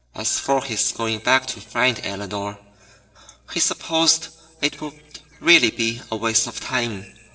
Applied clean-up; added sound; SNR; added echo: neural separator model SepFormer DNS4.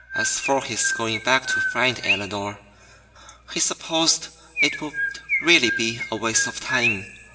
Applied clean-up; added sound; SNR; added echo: none; Chirp, tweet; 4 dB; reverberation time 1.8 s.